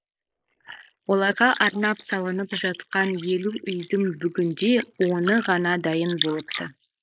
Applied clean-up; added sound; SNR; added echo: neural mask model Resemble Enhance denoiser.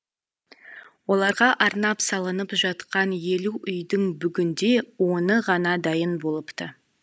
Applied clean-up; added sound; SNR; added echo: none; none; none; none.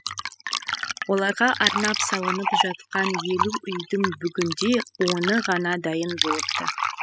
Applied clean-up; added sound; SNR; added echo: classical method spectral subtraction.